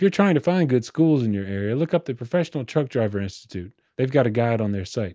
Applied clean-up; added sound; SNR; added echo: none; none; none; none.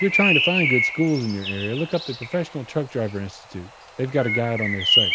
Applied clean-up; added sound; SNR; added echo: none; Bird; 0 dB; none.